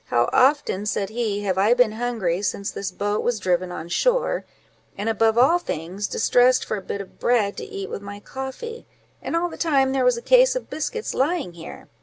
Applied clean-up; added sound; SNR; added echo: none; none; none; none.